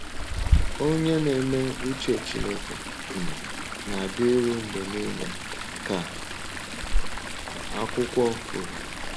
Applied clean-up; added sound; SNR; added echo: none; Chatter / Stream; 0 dB; none.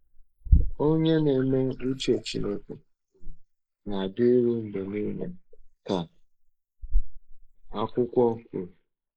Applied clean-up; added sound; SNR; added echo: neural mask model Resemble Enhance denoiser.